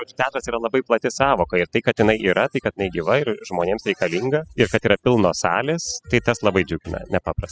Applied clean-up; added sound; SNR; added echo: classical method spectral subtraction.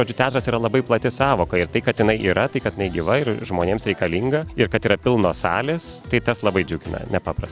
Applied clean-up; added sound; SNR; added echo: none; none; none; none.